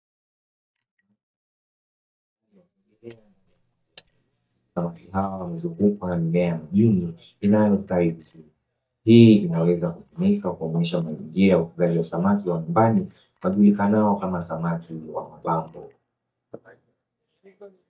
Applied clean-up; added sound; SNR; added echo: neural mask model DeepFilterNet 3.